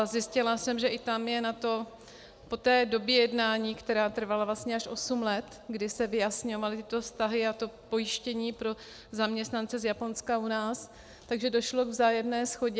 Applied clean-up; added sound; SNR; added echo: none; none; none; none.